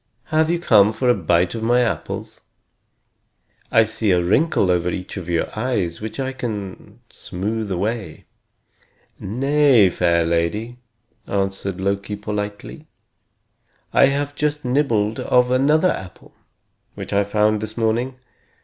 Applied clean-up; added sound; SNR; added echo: none; none; none; none.